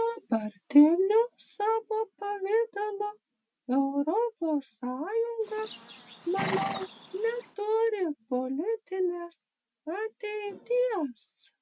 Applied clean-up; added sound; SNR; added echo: none; Livestock, farm animals, working animals; 9 dB; none.